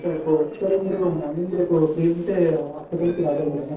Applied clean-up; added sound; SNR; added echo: neural separator model SepFormer DNS4.